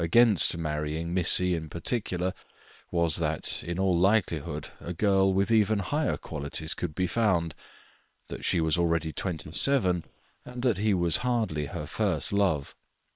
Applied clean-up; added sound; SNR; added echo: neural separator model SepFormer WHAM!.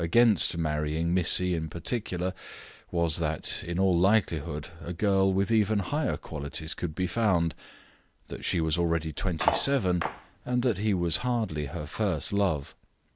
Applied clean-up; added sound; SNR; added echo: none; Cutlery, silverware; 5 dB; none.